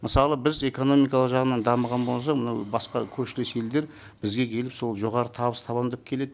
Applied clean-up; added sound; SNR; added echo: none; none; none; none.